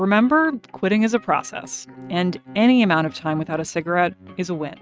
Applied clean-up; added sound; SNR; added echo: neural mask model RNNoise.